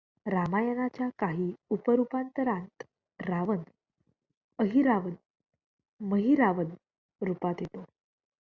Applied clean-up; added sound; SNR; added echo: none; none; none; none.